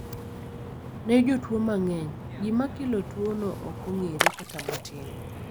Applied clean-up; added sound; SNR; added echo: none; Splash, splatter; 6 dB; none.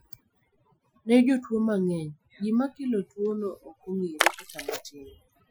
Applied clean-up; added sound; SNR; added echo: classical method Wiener filter.